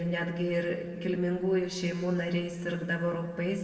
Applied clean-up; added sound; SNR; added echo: none; none; none; reverberation time 1.8 s.